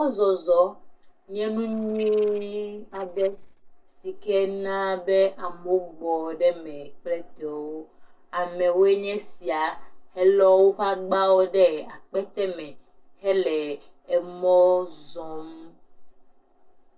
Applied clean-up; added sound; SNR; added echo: neural separator model SepFormer DNS4.